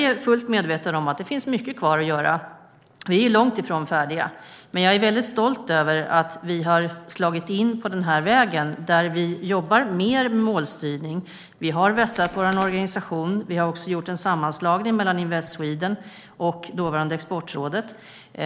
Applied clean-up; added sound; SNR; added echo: neural separator model SepFormer DNS4.